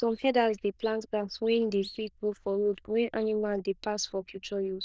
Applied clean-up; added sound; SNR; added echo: neural diffusion model UNIVERSE++.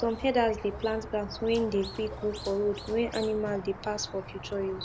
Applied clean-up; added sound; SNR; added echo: none; Squeak; 12 dB; none.